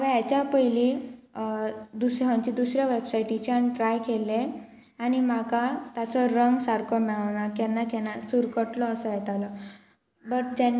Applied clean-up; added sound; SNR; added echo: none; none; none; none.